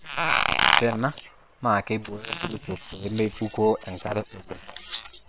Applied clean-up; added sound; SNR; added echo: neural separator model SepFormer WHAM!.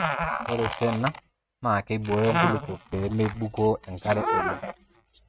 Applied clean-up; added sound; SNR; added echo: neural mask model RNNoise.